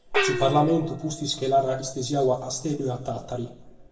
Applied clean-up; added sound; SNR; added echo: none; Gong; 8 dB; reverberation time 0.8 s.